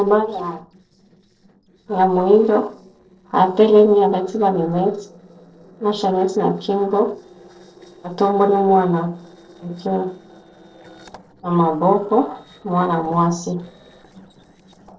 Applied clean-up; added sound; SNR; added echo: neural separator model SepFormer DNS4.